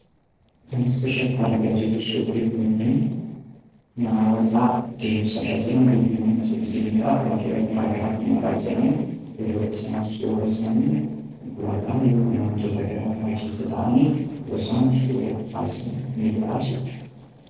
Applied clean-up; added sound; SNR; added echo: neural separator model SepFormer DNS4.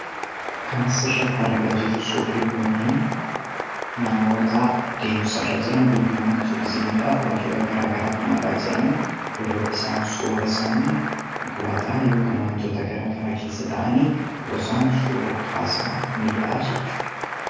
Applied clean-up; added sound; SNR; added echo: none; Applause; 7 dB; reverberation time 1.3 s.